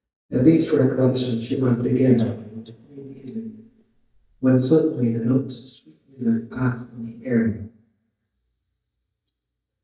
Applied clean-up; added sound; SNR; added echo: neural mask model DeepFilterNet 3.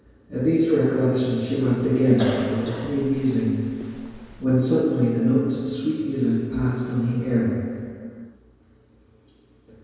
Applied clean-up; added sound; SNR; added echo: none; Cough; 11 dB; reverberation time 2.2 s.